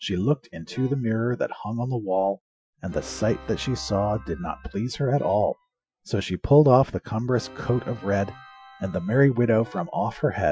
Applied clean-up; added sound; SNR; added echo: classical method Wiener filter.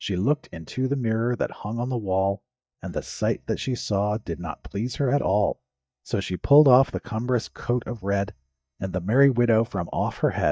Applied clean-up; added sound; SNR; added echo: neural mask model DeepFilterNet 3.